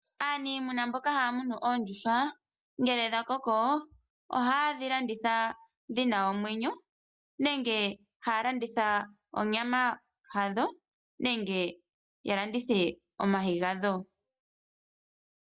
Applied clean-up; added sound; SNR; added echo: none; none; none; none.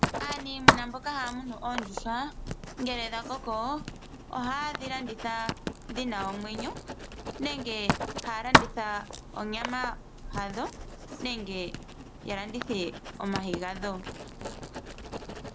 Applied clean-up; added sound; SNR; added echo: none; Writing; -3 dB; none.